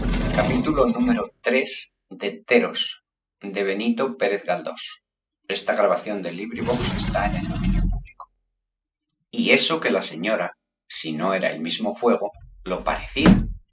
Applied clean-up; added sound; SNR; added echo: classical method spectral subtraction.